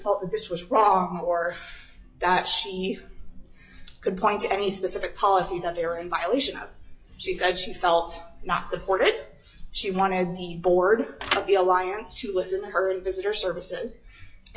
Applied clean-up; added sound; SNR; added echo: classical method log-MMSE.